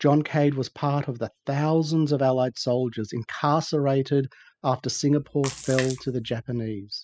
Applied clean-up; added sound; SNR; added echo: classical method spectral subtraction.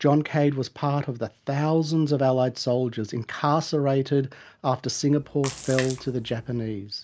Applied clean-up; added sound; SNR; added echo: none; Splash, splatter; 14 dB; none.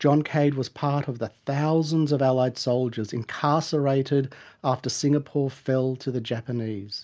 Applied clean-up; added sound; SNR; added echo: none; none; none; none.